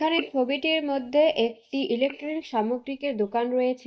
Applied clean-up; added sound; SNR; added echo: neural mask model DeepFilterNet 3.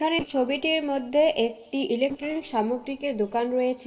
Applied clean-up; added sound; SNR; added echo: neural separator model SepFormer DNS4.